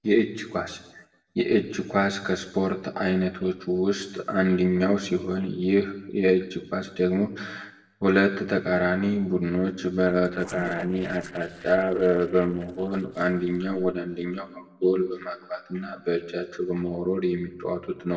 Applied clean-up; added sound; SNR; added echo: neural separator model SepFormer DNS4.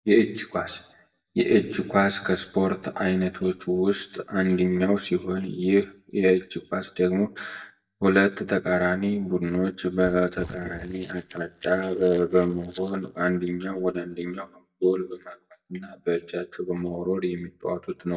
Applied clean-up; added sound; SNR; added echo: neural mask model DeepFilterNet 3.